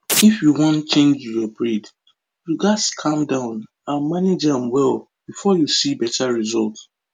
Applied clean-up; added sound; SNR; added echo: none; Domestic sounds, home sounds; 5 dB; none.